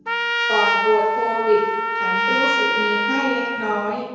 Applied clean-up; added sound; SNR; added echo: none; Trumpet; -2 dB; reverberation time 1.2 s.